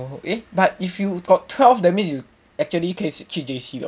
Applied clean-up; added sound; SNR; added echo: none; none; none; none.